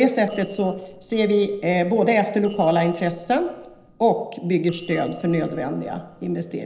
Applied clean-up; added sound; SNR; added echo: neural separator model SepFormer DNS4.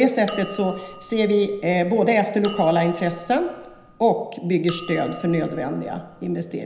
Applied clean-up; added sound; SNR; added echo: none; Chink, clink; 19 dB; reverberation time 0.9 s.